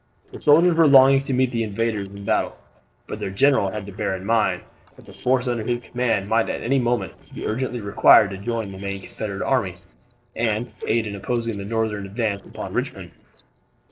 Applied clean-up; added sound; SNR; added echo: neural separator model SepFormer DNS4.